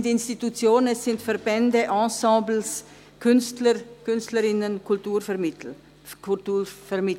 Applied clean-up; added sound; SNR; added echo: none; none; none; none.